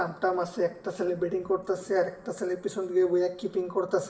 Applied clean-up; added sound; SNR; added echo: none; none; none; reverberation time 1.1 s.